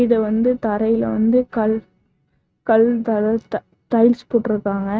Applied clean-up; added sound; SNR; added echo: neural mask model RNNoise.